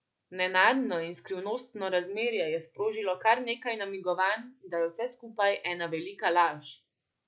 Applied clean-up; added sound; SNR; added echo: none; none; none; none.